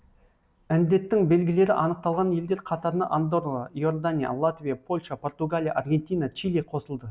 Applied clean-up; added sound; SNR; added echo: none; none; none; none.